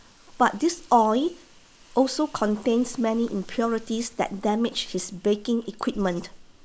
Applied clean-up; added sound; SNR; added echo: neural mask model Resemble Enhance denoiser.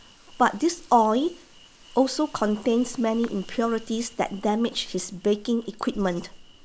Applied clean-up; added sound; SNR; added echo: none; Insect; 20 dB; none.